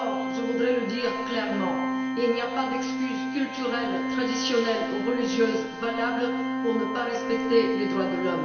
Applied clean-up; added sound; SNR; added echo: none; Organ; 2 dB; reverberation time 1.5 s.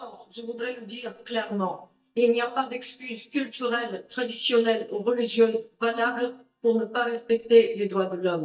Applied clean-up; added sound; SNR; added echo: neural mask model DeepFilterNet 3.